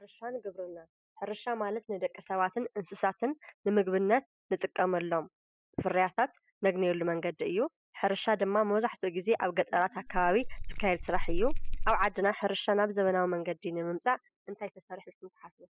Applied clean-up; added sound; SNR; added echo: classical method spectral subtraction.